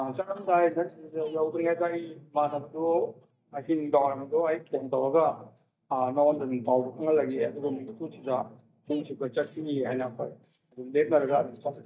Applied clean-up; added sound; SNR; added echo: neural mask model DeepFilterNet 3.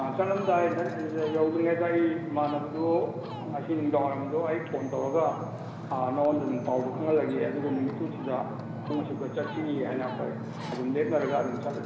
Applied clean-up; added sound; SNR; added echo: none; Ocean; 9 dB; reverberation time 2.1 s.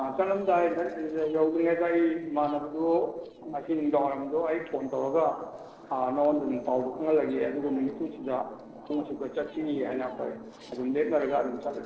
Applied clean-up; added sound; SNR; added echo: neural separator model SepFormer DNS4.